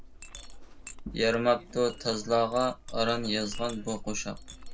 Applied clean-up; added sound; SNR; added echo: none; Chink, clink; 11 dB; reverberation time 0.2 s.